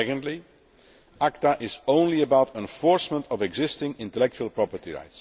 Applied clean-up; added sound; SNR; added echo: none; none; none; none.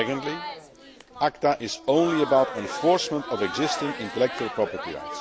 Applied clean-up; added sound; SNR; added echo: none; Crowd; 9 dB; none.